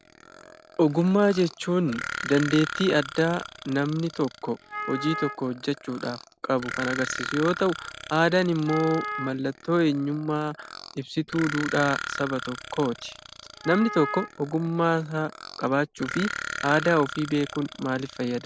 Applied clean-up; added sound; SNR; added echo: none; Burping, eructation + Wind instrument, woodwind instrument; 10 dB; none.